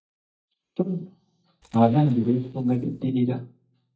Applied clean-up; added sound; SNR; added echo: neural mask model DeepFilterNet 3.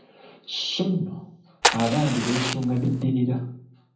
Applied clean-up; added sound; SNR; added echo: none; Fire; 1 dB; reverberation time 0.6 s.